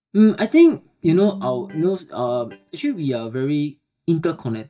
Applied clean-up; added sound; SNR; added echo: neural mask model DeepFilterNet 3.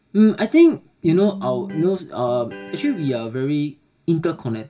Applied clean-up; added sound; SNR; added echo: none; Electric guitar; 14 dB; reverberation time 0.2 s.